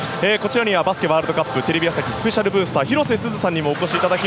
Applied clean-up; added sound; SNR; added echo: none; none; none; none.